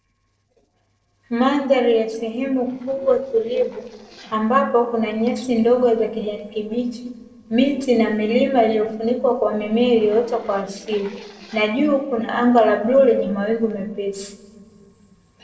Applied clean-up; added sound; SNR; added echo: neural separator model SepFormer DNS4.